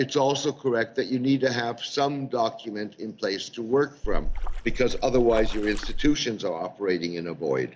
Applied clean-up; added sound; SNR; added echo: none; Splash, splatter; 0 dB; none.